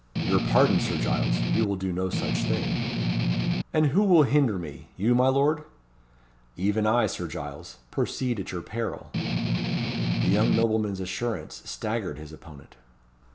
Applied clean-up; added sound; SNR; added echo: none; Strum; -2 dB; none.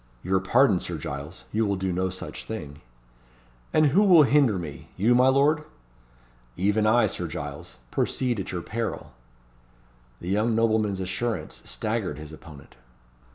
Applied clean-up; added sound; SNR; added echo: none; none; none; none.